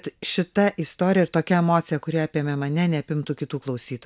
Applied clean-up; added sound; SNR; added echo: none; none; none; none.